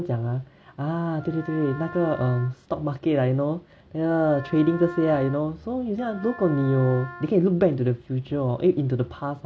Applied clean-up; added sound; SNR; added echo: none; Wind instrument, woodwind instrument; 17 dB; none.